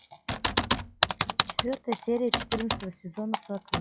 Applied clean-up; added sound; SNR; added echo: classical method log-MMSE.